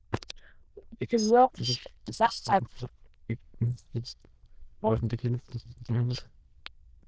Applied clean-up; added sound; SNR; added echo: neural diffusion model UNIVERSE++.